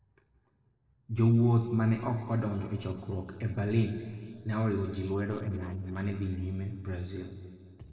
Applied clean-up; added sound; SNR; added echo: neural separator model SepFormer DNS4.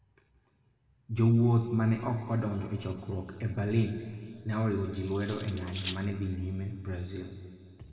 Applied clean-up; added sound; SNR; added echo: none; Cutlery, silverware; 14 dB; reverberation time 2.0 s.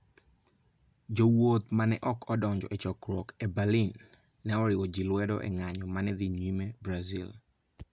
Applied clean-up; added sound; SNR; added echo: none; none; none; none.